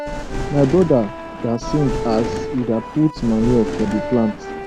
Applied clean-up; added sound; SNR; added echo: none; Thunder + Accordion; 6 dB; none.